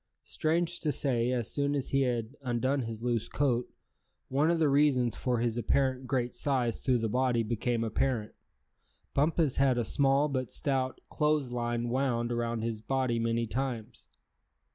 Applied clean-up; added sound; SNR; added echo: none; none; none; none.